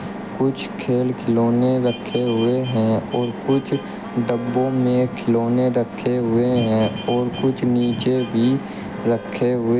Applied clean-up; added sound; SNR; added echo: none; Wind instrument, woodwind instrument + Vehicle horn, car horn, honking; 19 dB; none.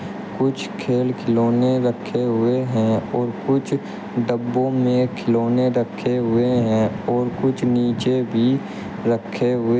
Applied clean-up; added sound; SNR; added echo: none; none; none; none.